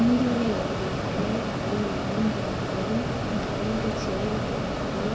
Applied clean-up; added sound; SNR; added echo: none; Mechanisms; -1 dB; reverberation time 1.7 s.